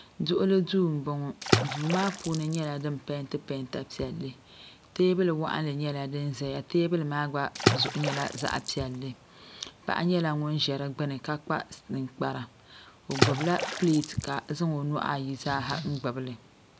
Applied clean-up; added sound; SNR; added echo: none; Water / Splash, splatter; 4 dB; none.